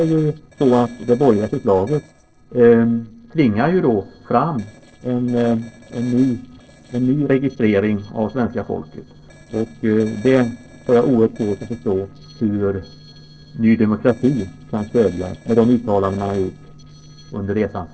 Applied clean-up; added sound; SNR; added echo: neural separator model SepFormer DNS4.